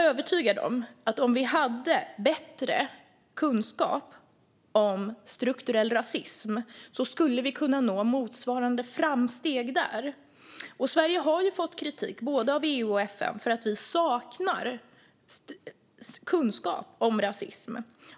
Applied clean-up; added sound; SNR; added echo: none; none; none; none.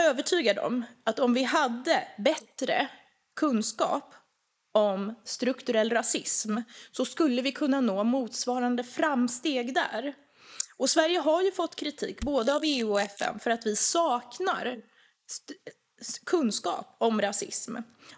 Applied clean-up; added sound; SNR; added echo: neural mask model Resemble Enhance denoiser.